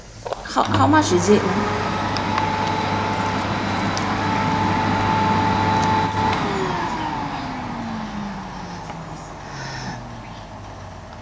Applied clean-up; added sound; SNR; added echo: none; Domestic sounds, home sounds; -5 dB; none.